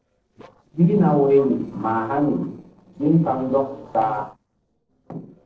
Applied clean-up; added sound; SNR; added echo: neural separator model SepFormer DNS4.